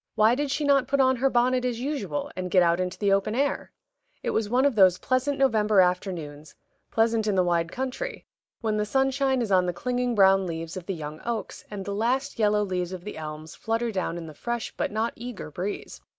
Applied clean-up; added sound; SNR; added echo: neural mask model Resemble Enhance denoiser.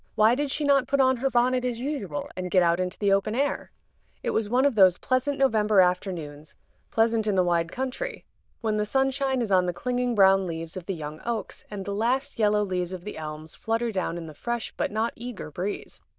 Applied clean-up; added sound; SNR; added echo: neural diffusion model UNIVERSE++.